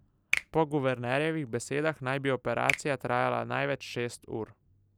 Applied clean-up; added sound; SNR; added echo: none; Finger snapping; 9 dB; none.